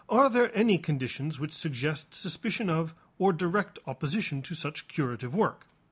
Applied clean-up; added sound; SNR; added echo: none; none; none; none.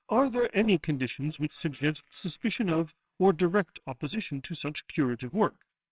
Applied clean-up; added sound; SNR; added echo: neural separator model SepFormer WHAMR!.